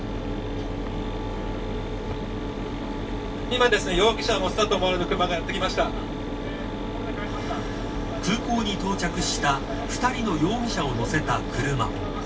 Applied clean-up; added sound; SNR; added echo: none; Mechanisms; 2 dB; reverberation time 0.2 s.